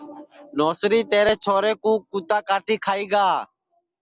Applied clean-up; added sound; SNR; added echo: none; none; none; none.